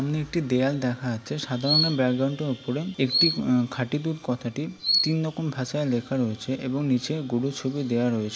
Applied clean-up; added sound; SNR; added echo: none; Chirp, tweet; 4 dB; none.